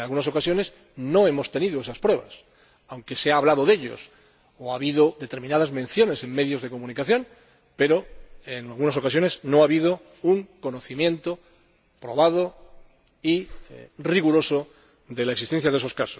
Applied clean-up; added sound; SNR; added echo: none; none; none; none.